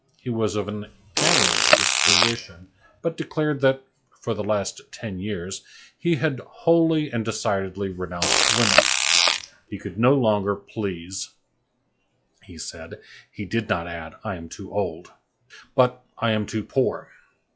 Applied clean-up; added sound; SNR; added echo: classical method log-MMSE.